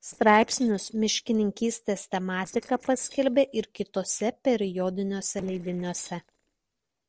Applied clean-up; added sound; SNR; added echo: neural separator model SepFormer DNS4.